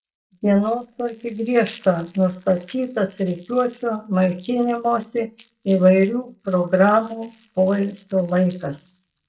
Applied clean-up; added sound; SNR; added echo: neural mask model DeepFilterNet 3.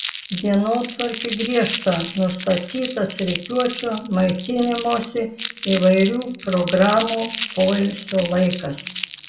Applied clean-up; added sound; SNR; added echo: none; Crumpling, crinkling; 11 dB; reverberation time 0.4 s.